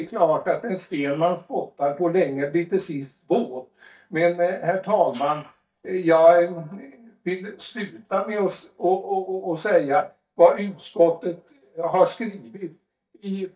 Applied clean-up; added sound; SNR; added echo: neural mask model DeepFilterNet 3.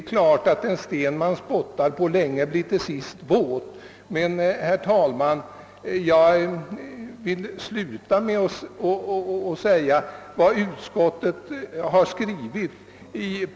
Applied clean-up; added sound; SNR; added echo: none; none; none; none.